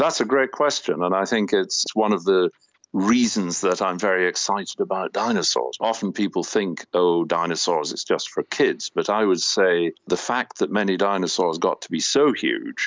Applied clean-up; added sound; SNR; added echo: none; none; none; none.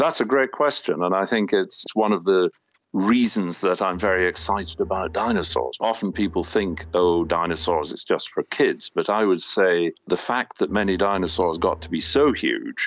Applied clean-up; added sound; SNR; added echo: none; Bowed string instrument; 18 dB; none.